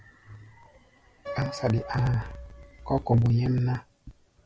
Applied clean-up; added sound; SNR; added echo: none; Piano; 18 dB; none.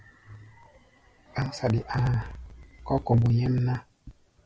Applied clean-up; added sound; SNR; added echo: none; none; none; none.